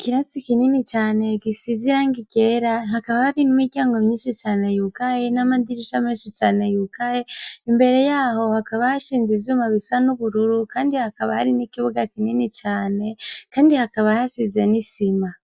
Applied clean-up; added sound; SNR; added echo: none; none; none; none.